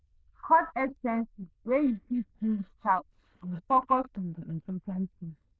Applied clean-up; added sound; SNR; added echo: neural diffusion model UNIVERSE++.